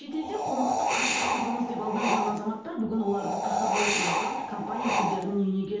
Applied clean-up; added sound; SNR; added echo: none; Wind; -2 dB; reverberation time 0.8 s.